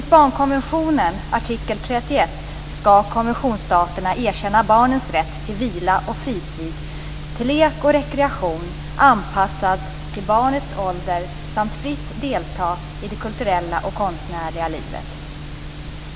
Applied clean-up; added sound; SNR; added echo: none; none; none; none.